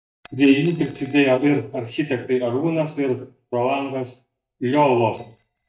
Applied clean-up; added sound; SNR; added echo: neural mask model DeepFilterNet 3.